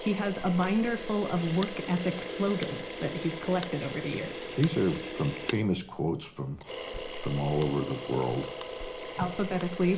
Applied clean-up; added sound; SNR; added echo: none; Camera; 8 dB; reverberation time 0.4 s.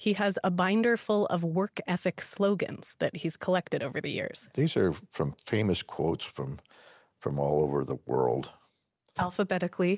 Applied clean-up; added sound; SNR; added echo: none; none; none; none.